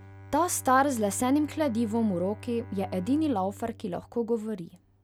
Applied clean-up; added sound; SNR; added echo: none; Bowed string instrument; 17 dB; none.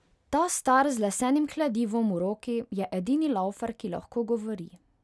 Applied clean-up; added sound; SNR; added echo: none; none; none; none.